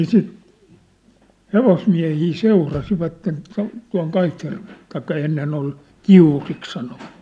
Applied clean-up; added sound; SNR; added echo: none; none; none; none.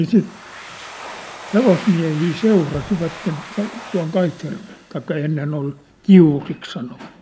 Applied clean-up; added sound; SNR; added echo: none; Domestic sounds, home sounds; 18 dB; none.